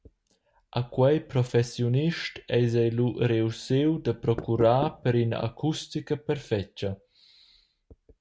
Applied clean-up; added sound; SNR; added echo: none; Knock; 9 dB; none.